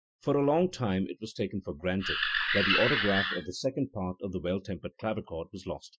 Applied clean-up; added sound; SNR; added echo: classical method Wiener filter.